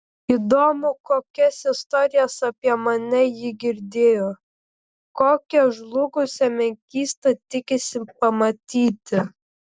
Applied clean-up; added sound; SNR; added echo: none; none; none; none.